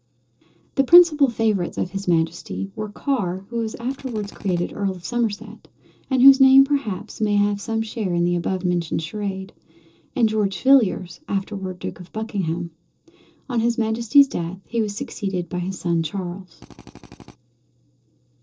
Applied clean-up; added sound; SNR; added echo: neural separator model SepFormer DNS4.